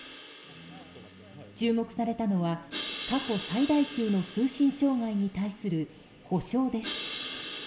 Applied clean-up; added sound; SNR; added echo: none; Crash cymbal; 12 dB; reverberation time 1.5 s.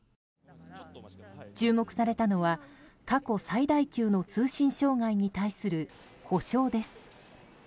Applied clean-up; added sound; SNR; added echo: none; none; none; none.